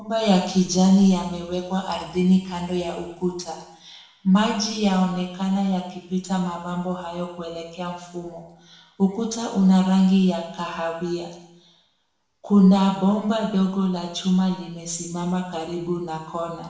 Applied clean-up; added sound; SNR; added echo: none; none; none; reverberation time 0.8 s.